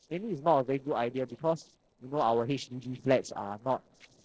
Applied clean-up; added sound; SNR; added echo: neural separator model SepFormer DNS4.